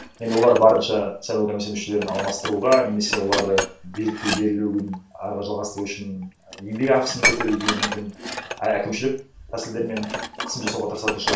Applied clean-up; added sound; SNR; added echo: none; Dishes, pots, and pans; 7 dB; reverberation time 0.3 s.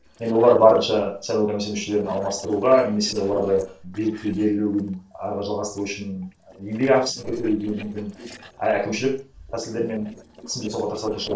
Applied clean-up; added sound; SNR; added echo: neural separator model SepFormer DNS4.